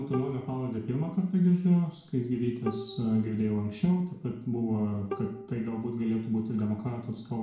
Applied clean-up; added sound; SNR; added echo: none; Bowed string instrument; 15 dB; reverberation time 0.6 s.